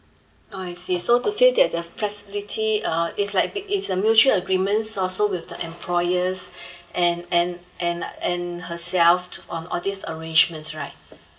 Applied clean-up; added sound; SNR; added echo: none; none; none; none.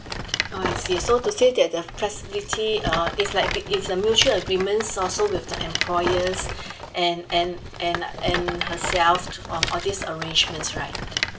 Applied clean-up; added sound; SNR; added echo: none; Rattle; 6 dB; none.